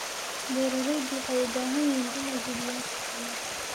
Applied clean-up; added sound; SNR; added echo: none; Stream; 3 dB; none.